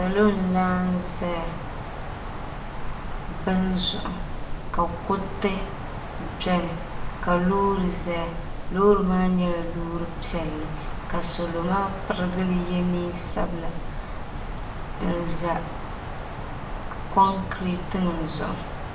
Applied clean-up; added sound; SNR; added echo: none; Wind; 6 dB; reverberation time 0.7 s.